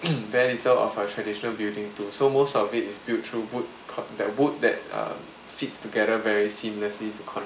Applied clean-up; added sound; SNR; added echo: none; none; none; none.